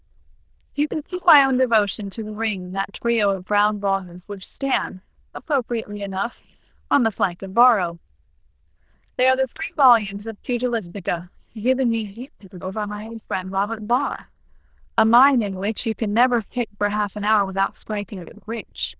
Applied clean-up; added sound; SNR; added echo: neural diffusion model UNIVERSE++.